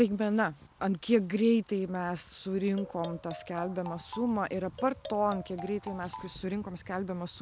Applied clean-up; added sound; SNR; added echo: none; Marimba, xylophone; 15 dB; none.